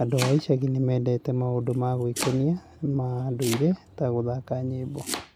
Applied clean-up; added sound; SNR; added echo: none; Domestic sounds, home sounds; 13 dB; none.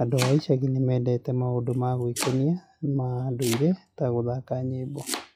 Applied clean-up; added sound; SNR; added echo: classical method log-MMSE.